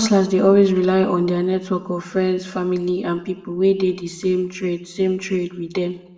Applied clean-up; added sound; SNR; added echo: none; none; none; reverberation time 0.7 s.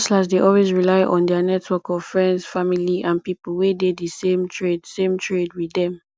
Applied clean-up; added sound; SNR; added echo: none; none; none; none.